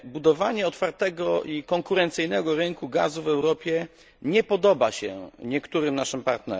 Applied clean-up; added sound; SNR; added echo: none; none; none; none.